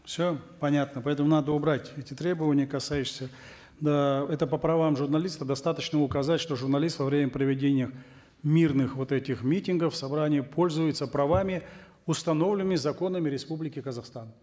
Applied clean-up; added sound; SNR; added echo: none; none; none; none.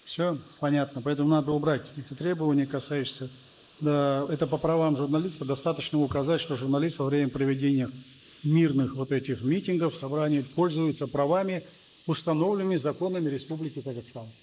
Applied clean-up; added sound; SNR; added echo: neural mask model Resemble Enhance denoiser.